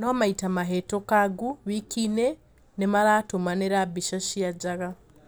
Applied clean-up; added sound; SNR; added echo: none; none; none; none.